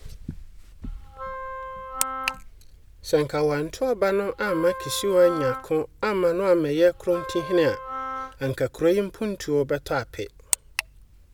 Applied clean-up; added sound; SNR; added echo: none; Wind instrument, woodwind instrument; 10 dB; none.